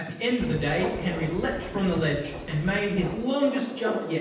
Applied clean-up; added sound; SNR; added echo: none; Wind; 14 dB; reverberation time 0.9 s.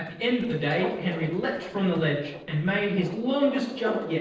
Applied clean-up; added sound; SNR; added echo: neural separator model SepFormer DNS4.